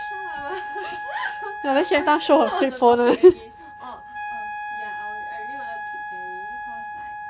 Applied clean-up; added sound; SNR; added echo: none; Wind instrument, woodwind instrument; 10 dB; none.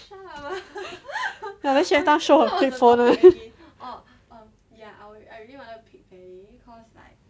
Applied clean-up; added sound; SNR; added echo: none; none; none; none.